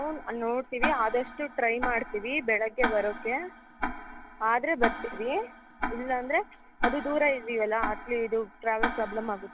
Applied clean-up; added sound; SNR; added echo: none; Tick-tock; 5 dB; none.